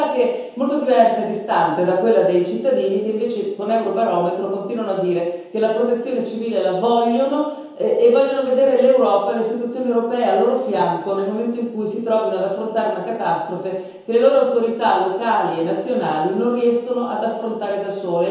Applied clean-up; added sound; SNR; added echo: none; none; none; reverberation time 0.9 s.